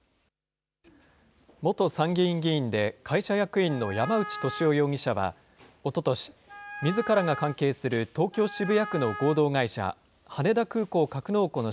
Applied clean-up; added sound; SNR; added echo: none; Wind instrument, woodwind instrument; 12 dB; none.